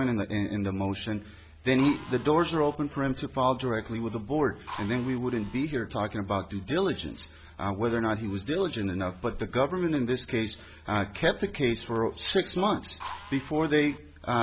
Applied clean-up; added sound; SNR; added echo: none; Drill; 14 dB; none.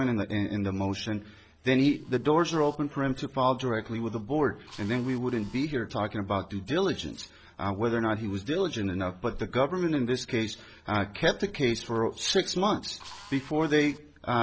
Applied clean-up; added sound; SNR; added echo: neural separator model SepFormer DNS4.